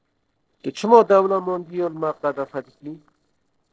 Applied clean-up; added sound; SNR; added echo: neural separator model SepFormer DNS4.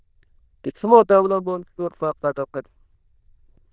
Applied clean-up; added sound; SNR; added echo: neural diffusion model UNIVERSE++.